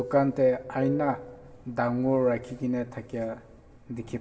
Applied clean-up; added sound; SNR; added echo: none; Fixed-wing aircraft, airplane; 16 dB; reverberation time 2.8 s.